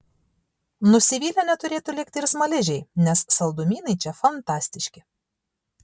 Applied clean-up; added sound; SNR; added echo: none; none; none; none.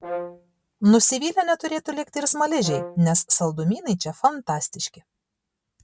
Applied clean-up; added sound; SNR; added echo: none; Brass instrument; 12 dB; none.